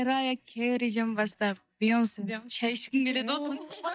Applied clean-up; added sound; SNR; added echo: neural mask model DeepFilterNet 3.